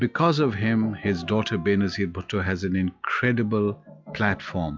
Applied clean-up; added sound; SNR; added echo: classical method log-MMSE.